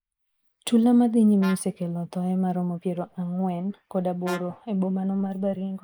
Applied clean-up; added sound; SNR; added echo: neural mask model Resemble Enhance denoiser.